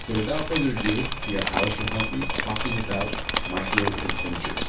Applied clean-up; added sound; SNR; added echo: none; Drip; -1 dB; reverberation time 0.2 s.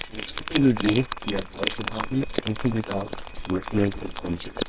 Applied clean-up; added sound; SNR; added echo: neural separator model SepFormer WHAMR!.